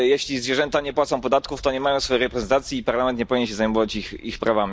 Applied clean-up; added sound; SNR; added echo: neural mask model DeepFilterNet 3.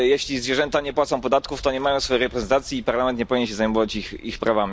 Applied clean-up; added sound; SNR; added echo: none; Bird vocalization, bird call, bird song; 20 dB; none.